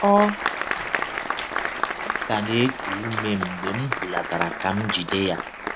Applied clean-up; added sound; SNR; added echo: none; Applause; 3 dB; none.